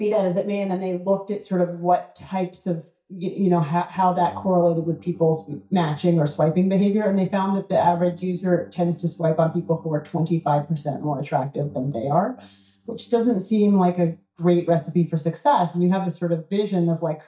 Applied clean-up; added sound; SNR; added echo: neural mask model DeepFilterNet 3.